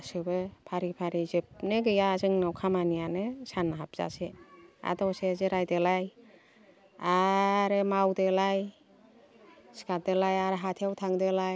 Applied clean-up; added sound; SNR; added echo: none; none; none; none.